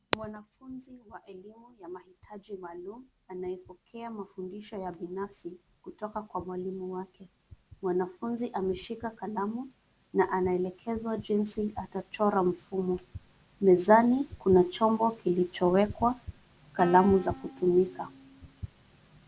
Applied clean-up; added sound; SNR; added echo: none; Wind instrument, woodwind instrument; 16 dB; none.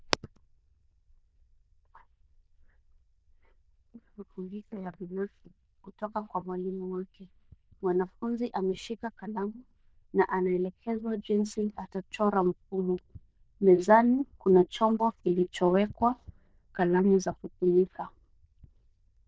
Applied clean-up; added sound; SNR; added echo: neural diffusion model UNIVERSE++.